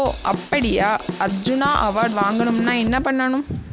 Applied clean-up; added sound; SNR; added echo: none; Drum kit; 8 dB; none.